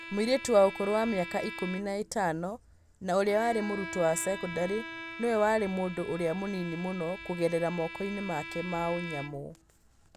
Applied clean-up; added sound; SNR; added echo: none; Bowed string instrument; 12 dB; none.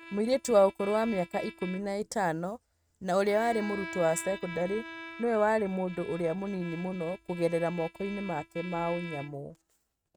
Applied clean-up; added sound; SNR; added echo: neural mask model RNNoise.